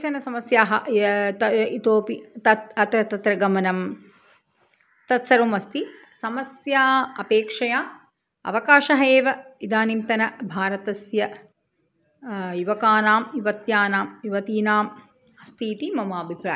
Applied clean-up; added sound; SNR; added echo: none; none; none; none.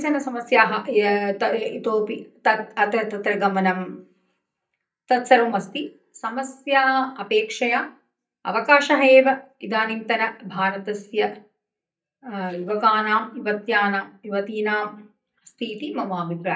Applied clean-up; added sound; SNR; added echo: neural mask model DeepFilterNet 3.